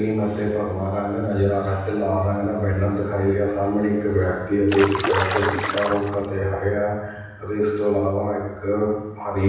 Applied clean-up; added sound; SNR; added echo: none; Stream; 3 dB; reverberation time 1.1 s.